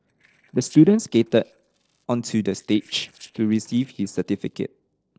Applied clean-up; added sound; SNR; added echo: neural separator model SepFormer DNS4.